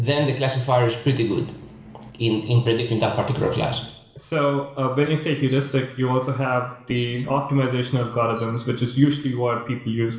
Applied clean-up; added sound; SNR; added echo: none; Chirp, tweet; 0 dB; reverberation time 0.8 s.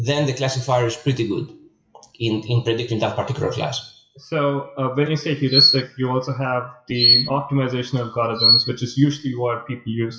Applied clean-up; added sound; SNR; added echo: classical method WPE with log-MMSE.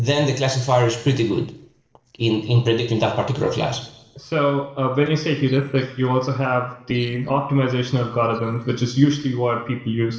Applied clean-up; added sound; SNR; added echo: neural separator model SepFormer DNS4.